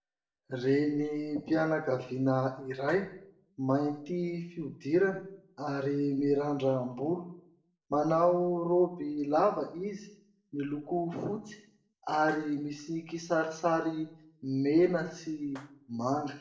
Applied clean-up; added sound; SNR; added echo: neural separator model SepFormer DNS4.